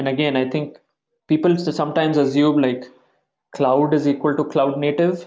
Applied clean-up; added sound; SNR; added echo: none; none; none; none.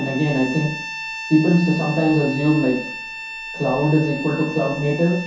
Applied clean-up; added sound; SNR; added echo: none; Bowed string instrument; 11 dB; reverberation time 0.6 s.